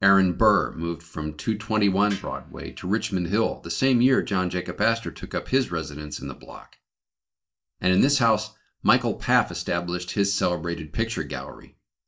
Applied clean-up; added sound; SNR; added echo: neural mask model DeepFilterNet 3.